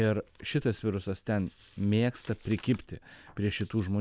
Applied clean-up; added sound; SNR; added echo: none; none; none; none.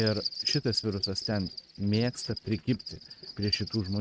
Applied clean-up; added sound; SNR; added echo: neural mask model RNNoise.